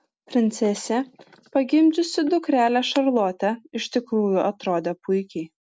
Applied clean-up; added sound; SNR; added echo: none; none; none; none.